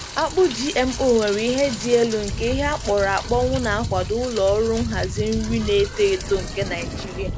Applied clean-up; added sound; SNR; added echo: none; Rain; 7 dB; none.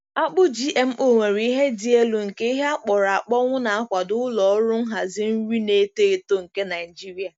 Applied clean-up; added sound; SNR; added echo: none; none; none; none.